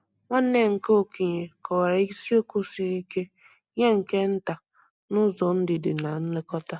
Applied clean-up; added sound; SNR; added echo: none; none; none; none.